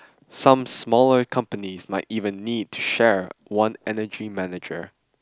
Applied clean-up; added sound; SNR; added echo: none; none; none; none.